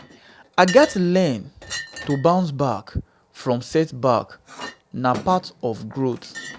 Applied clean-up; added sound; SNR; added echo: none; Chink, clink; 16 dB; none.